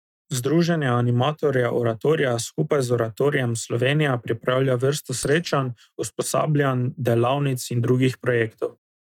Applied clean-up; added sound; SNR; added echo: neural mask model RNNoise.